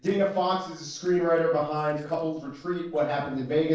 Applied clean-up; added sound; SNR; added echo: neural separator model SepFormer DNS4.